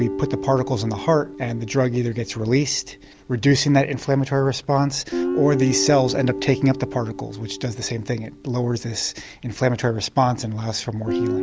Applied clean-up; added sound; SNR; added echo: none; Guitar; 9 dB; none.